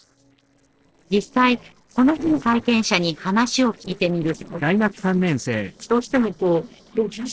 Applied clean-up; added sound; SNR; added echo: neural separator model SepFormer DNS4.